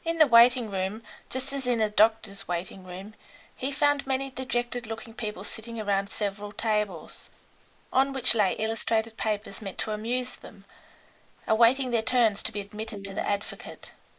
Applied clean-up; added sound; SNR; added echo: neural mask model Resemble Enhance denoiser.